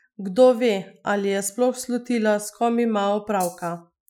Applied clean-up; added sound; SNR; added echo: classical method Wiener filter.